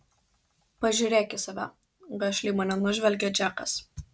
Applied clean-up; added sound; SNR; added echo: none; none; none; none.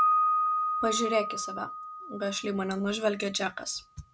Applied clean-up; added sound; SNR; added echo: none; Piano; -1 dB; none.